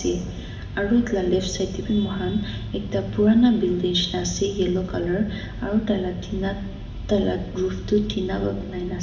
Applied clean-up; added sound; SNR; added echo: none; none; none; reverberation time 1.1 s.